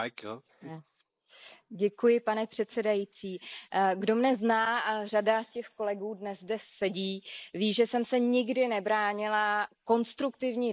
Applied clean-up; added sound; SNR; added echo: neural mask model Resemble Enhance denoiser.